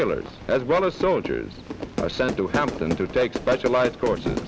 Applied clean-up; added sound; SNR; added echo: none; Fire / Fireworks; 8 dB; none.